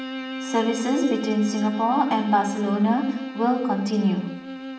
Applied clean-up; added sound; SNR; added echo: none; Bowed string instrument; 10 dB; reverberation time 0.8 s.